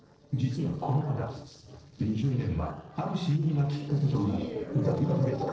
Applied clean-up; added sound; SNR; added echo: neural separator model SepFormer DNS4.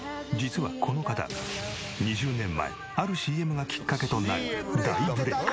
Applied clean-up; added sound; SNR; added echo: none; none; none; none.